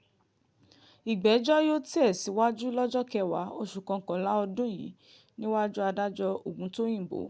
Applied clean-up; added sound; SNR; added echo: none; none; none; none.